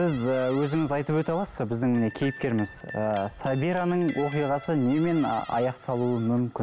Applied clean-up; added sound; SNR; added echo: none; Guitar; 19 dB; none.